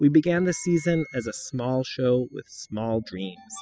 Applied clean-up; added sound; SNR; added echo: classical method spectral subtraction.